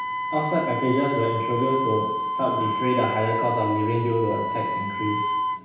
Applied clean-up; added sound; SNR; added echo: none; Wind instrument, woodwind instrument; 2 dB; reverberation time 0.9 s.